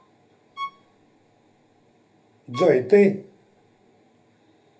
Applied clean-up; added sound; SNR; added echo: none; Bowed string instrument; 15 dB; reverberation time 0.3 s.